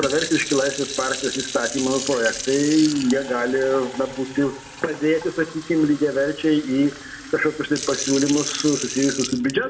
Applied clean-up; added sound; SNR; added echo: none; Fill (with liquid) / Sink (filling or washing); 10 dB; reverberation time 1.0 s.